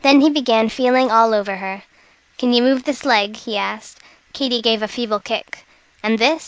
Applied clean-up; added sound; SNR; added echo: none; none; none; none.